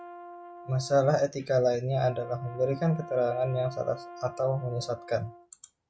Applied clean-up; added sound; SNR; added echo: none; Brass instrument; 16 dB; none.